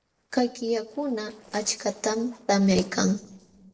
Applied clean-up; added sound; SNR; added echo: neural separator model SepFormer DNS4.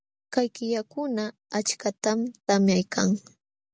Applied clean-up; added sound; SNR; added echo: none; none; none; none.